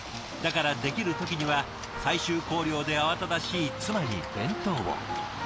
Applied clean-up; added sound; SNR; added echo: none; Run; 10 dB; none.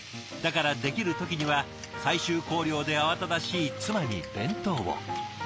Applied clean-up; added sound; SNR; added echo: none; none; none; none.